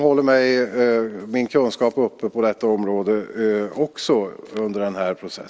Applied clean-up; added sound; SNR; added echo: none; none; none; none.